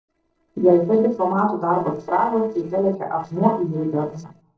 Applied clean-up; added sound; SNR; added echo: neural separator model SepFormer DNS4.